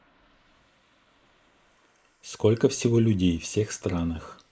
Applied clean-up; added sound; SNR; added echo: neural mask model Resemble Enhance denoiser.